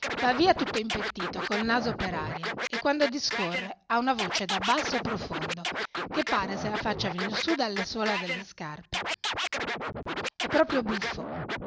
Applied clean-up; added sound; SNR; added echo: none; Scratching (performance technique); 3 dB; none.